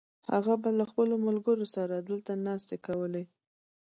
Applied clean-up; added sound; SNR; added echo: none; none; none; none.